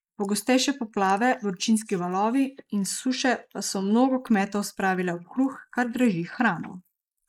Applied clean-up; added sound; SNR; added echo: neural mask model Resemble Enhance denoiser.